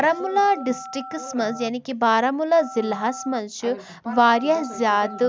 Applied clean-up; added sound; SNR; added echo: none; Telephone; 16 dB; none.